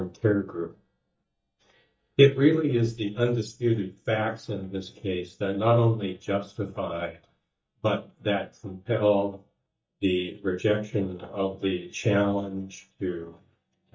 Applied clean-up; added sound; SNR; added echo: neural mask model DeepFilterNet 3.